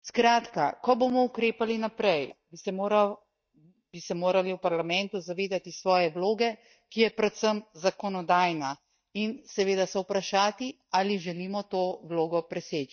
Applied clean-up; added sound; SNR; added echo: neural mask model DeepFilterNet 3.